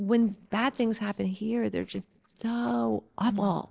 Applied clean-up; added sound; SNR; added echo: neural separator model SepFormer DNS4.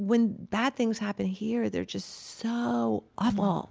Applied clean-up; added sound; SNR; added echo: none; none; none; none.